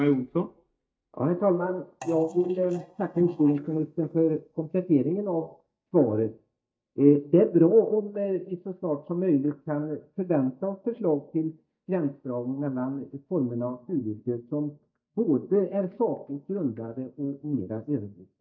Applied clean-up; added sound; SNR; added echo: neural mask model DeepFilterNet 3.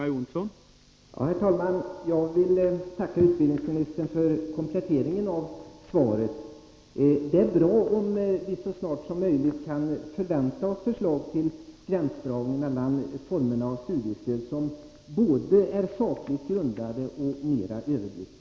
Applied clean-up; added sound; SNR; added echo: none; none; none; none.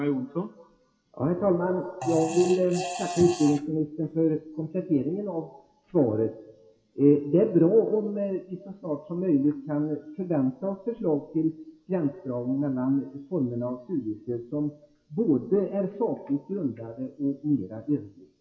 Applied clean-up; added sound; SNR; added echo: classical method WPE with log-MMSE.